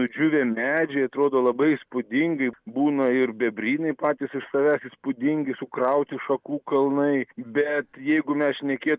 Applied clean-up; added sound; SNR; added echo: none; none; none; none.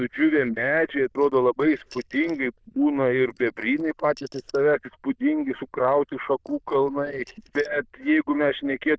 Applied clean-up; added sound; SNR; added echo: neural diffusion model UNIVERSE++.